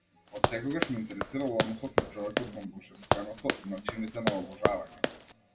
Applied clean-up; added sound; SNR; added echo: none; Run; -4 dB; reverberation time 0.3 s.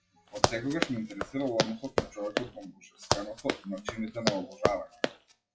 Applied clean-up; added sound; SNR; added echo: classical method WPE with log-MMSE.